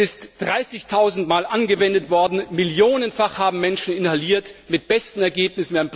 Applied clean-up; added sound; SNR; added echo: none; none; none; none.